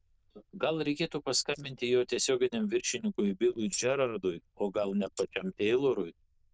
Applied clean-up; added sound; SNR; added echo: neural diffusion model UNIVERSE++.